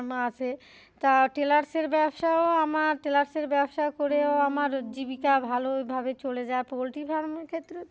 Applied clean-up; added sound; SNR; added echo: none; Electric guitar / Strum; 16 dB; none.